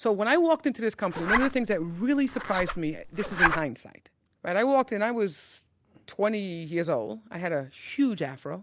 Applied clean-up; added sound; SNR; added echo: none; Zipper (clothing); 2 dB; none.